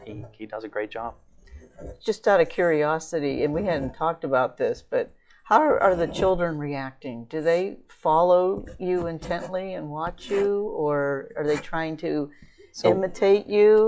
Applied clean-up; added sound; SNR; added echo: classical method log-MMSE.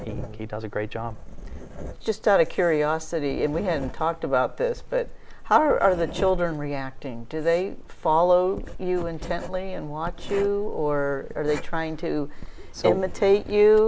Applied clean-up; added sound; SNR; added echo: none; Writing; 9 dB; none.